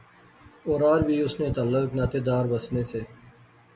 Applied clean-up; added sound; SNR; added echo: none; none; none; none.